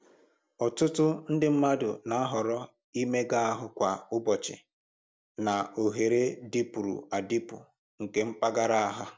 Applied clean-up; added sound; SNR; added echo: none; none; none; none.